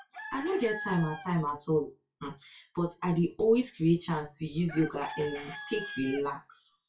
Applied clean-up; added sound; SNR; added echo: classical method WPE with log-MMSE.